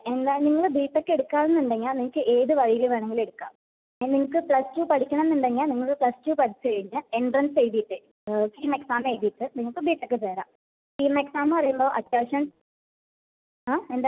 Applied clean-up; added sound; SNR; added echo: none; none; none; none.